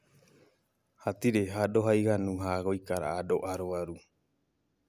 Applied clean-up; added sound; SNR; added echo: none; none; none; none.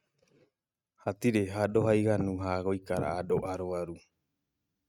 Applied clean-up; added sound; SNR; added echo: neural mask model RNNoise.